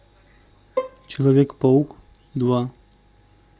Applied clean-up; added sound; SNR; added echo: none; Bowed string instrument; 11 dB; none.